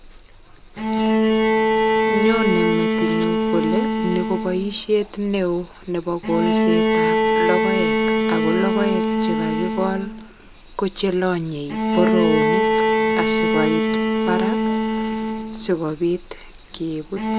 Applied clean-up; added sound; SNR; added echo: none; Bowed string instrument; -4 dB; none.